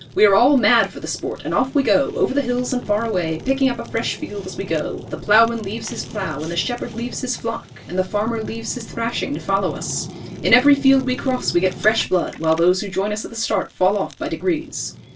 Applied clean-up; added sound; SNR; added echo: none; Fire; 16 dB; reverberation time 0.2 s.